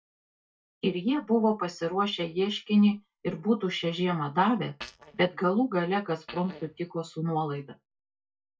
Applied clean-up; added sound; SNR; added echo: neural mask model DeepFilterNet 3.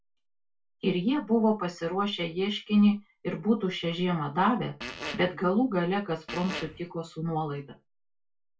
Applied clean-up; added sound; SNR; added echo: none; Fart; 10 dB; reverberation time 0.2 s.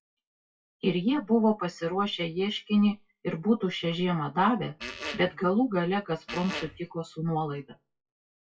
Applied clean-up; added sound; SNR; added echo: classical method WPE with log-MMSE.